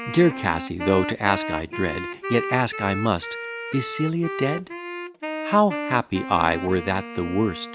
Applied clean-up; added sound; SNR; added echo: none; Wind instrument, woodwind instrument; 8 dB; none.